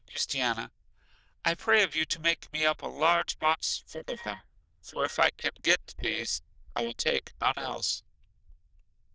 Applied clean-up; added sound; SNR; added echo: neural diffusion model UNIVERSE++.